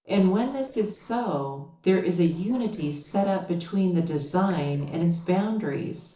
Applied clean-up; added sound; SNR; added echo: neural separator model SepFormer DNS4.